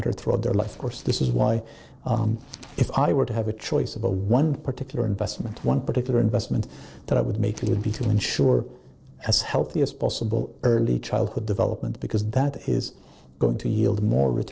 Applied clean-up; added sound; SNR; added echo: neural separator model SepFormer DNS4.